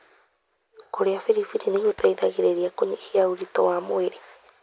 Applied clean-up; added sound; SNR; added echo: none; Clapping; 20 dB; none.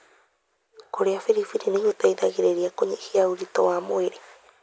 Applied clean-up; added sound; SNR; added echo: none; none; none; none.